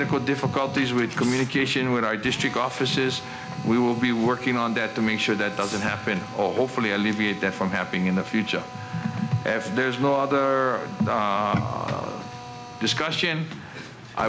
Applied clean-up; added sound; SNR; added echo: none; Drill + Fireworks; 15 dB; none.